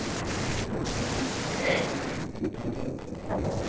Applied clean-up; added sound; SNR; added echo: neural separator model SepFormer DNS4.